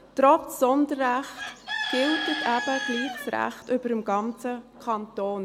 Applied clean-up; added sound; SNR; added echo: none; Bird / Chicken, rooster; 8 dB; none.